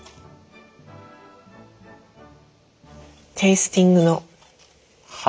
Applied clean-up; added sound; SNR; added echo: none; none; none; none.